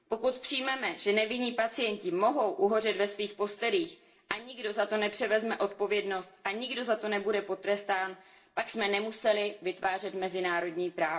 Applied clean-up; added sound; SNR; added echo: none; none; none; reverberation time 0.4 s.